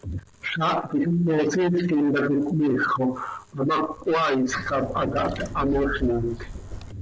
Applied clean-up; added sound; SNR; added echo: none; Trickle, dribble / Chirp, tweet; 10 dB; none.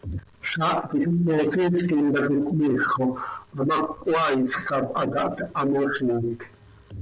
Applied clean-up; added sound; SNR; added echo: none; none; none; none.